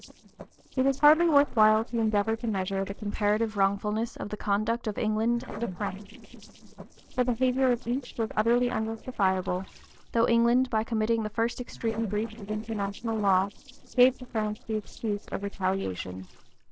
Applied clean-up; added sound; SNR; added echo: neural separator model SepFormer DNS4.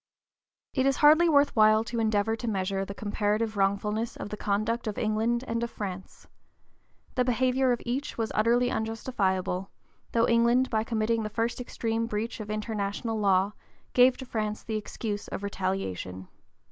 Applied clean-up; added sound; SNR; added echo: none; none; none; none.